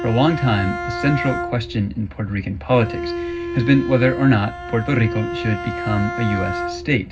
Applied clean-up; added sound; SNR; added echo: none; Bowed string instrument; 7 dB; reverberation time 0.4 s.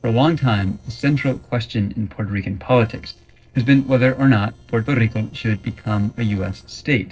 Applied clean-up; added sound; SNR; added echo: neural separator model SepFormer DNS4.